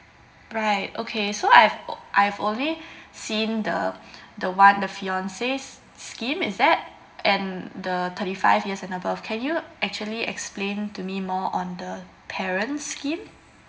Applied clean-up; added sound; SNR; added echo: none; none; none; reverberation time 0.9 s.